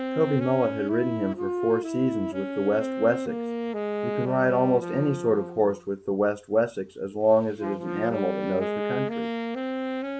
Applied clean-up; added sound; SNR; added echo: none; Wind instrument, woodwind instrument; 5 dB; none.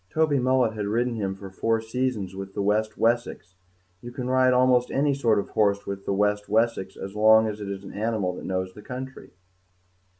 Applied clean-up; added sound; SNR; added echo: none; none; none; none.